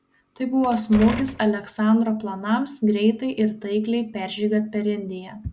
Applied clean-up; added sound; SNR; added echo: none; Door; 12 dB; none.